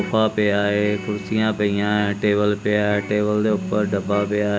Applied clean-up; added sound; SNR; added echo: none; Electric guitar; 14 dB; none.